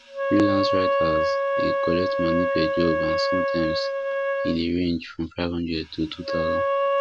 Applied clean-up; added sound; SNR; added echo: none; Wind instrument, woodwind instrument; -2 dB; none.